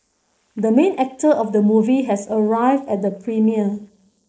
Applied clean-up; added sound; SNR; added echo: neural mask model Resemble Enhance denoiser.